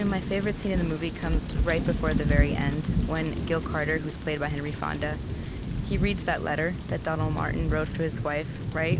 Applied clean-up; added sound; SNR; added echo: none; Thunder / Rain; -1 dB; none.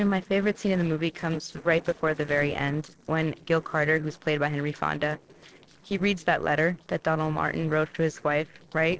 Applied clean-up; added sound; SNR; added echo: neural separator model SepFormer DNS4.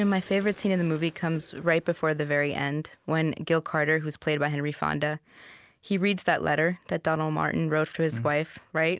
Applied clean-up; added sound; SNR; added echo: none; none; none; none.